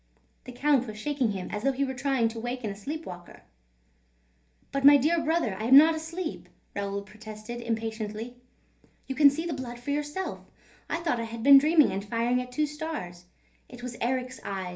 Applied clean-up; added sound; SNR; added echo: none; none; none; reverberation time 0.3 s.